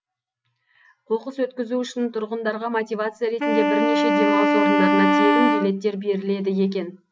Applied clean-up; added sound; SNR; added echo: none; Wind instrument, woodwind instrument; -4 dB; none.